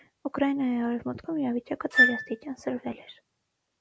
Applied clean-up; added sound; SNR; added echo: none; Wind instrument, woodwind instrument; -4 dB; none.